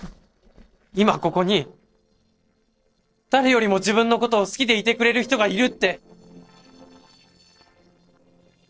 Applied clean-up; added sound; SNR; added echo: neural separator model SepFormer DNS4.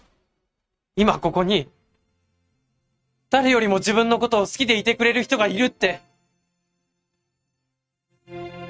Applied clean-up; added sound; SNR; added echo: neural mask model RNNoise.